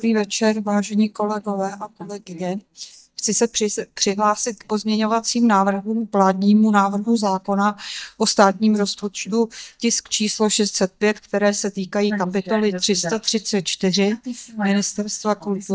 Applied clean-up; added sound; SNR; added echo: neural mask model DeepFilterNet 3.